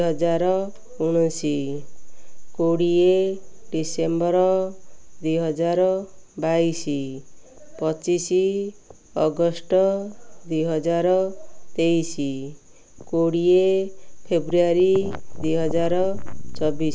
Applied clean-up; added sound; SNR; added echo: none; none; none; none.